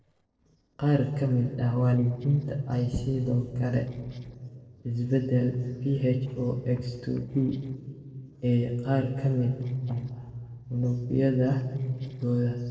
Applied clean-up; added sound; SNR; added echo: neural separator model SepFormer DNS4.